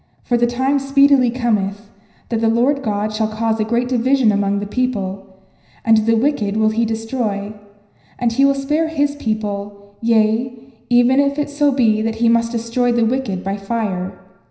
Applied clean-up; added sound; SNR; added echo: none; none; none; reverberation time 0.9 s.